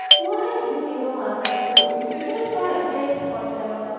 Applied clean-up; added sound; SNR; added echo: none; Doorbell; -1 dB; reverberation time 2.2 s.